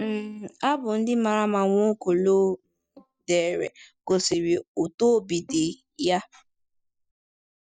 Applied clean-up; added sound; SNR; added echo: neural mask model DeepFilterNet 3.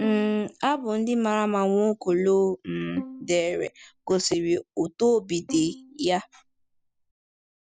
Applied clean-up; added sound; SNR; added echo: none; Bowed string instrument; 18 dB; none.